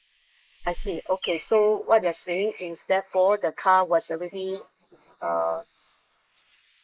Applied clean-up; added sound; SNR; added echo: neural mask model Resemble Enhance denoiser.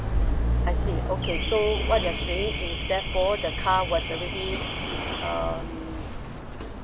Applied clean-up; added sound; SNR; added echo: none; Alarm / Car; -2 dB; none.